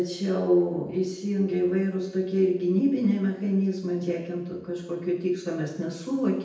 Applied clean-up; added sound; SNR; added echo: none; none; none; reverberation time 0.8 s.